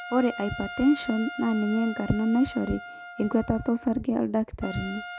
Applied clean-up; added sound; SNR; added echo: none; Trumpet; 13 dB; none.